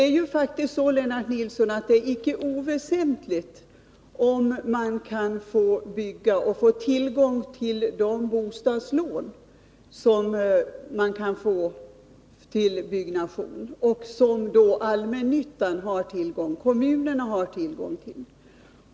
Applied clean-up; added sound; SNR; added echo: none; none; none; none.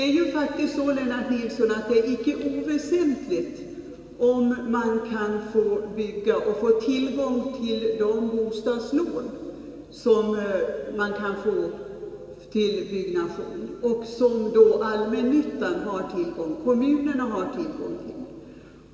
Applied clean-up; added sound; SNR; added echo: none; none; none; reverberation time 2.8 s.